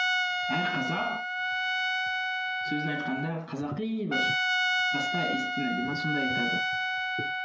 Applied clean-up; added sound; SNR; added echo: none; Trumpet; -5 dB; none.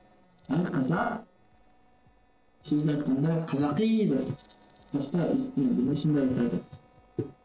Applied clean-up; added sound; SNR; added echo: neural separator model SepFormer DNS4.